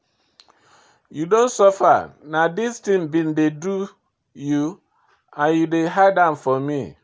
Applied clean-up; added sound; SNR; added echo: none; none; none; none.